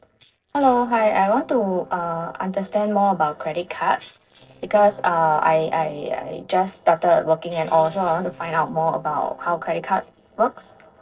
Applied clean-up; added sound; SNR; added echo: neural separator model SepFormer DNS4.